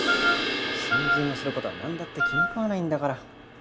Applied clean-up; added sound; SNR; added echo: none; Crash cymbal + Wind instrument, woodwind instrument; -4 dB; none.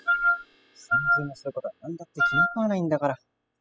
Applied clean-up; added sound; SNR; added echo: classical method spectral subtraction.